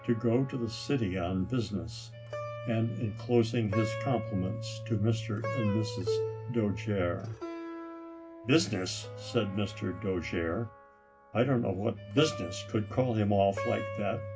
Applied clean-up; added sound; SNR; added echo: none; Plucked string instrument; 11 dB; reverberation time 0.4 s.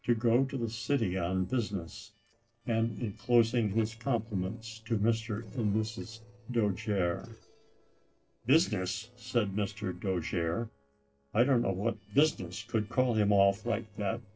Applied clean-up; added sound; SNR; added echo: neural separator model SepFormer DNS4.